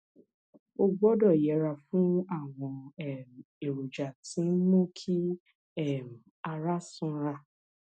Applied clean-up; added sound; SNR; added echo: none; none; none; none.